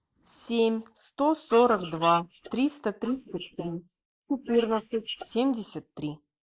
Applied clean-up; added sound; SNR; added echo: neural mask model Resemble Enhance denoiser.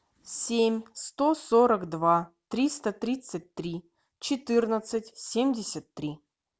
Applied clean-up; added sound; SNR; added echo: none; none; none; none.